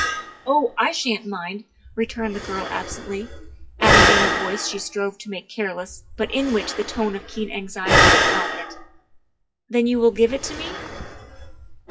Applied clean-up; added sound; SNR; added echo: classical method WPE with log-MMSE.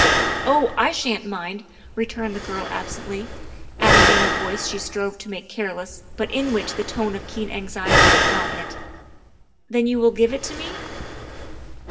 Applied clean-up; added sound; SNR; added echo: none; Breathing; -2 dB; reverberation time 1.7 s.